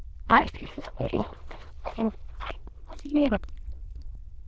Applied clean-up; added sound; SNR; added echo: neural diffusion model UNIVERSE++.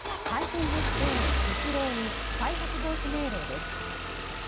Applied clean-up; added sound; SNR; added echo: none; Engine starting / Car; -4 dB; none.